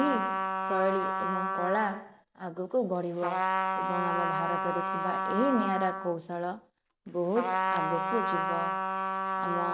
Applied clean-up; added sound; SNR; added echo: none; Trumpet; -1 dB; none.